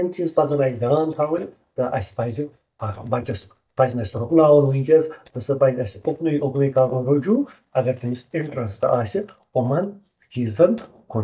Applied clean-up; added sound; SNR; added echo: neural mask model DeepFilterNet 3.